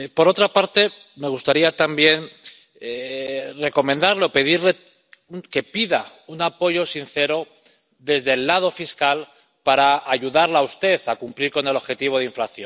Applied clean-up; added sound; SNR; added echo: none; none; none; none.